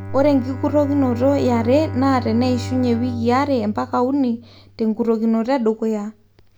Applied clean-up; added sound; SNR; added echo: none; Bowed string instrument; 11 dB; none.